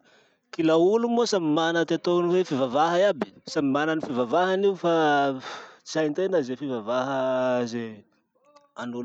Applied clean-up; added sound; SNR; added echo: none; none; none; none.